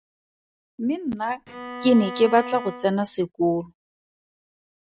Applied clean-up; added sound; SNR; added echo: none; Bowed string instrument; 10 dB; none.